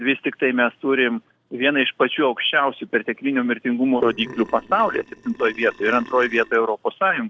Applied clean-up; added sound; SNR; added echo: neural separator model SepFormer DNS4.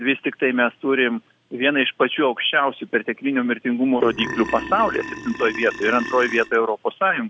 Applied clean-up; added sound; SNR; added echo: none; Burping, eructation; 11 dB; none.